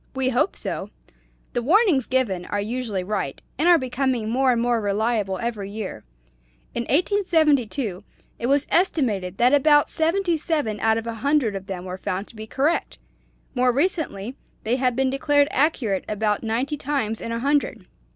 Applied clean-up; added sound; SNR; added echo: none; none; none; none.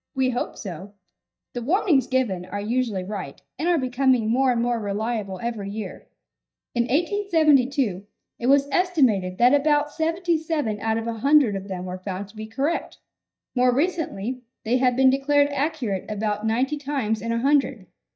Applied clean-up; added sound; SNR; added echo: neural mask model DeepFilterNet 3.